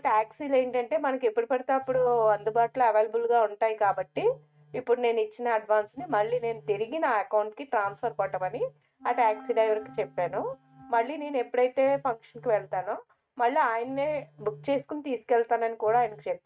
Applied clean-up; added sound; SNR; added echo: neural mask model RNNoise.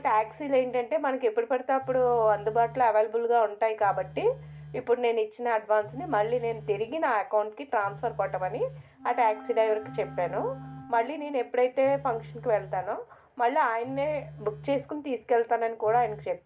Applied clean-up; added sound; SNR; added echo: none; Wind instrument, woodwind instrument + Telephone; 19 dB; none.